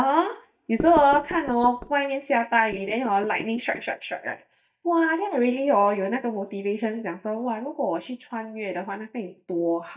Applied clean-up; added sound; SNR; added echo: neural mask model DeepFilterNet 3.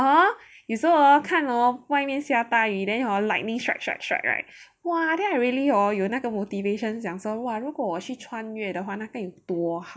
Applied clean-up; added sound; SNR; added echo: none; none; none; none.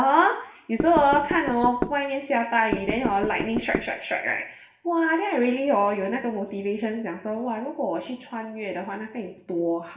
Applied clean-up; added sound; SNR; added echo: none; Knock / Wood; 5 dB; reverberation time 0.7 s.